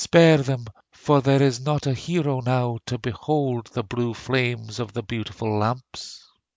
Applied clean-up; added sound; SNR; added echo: none; none; none; none.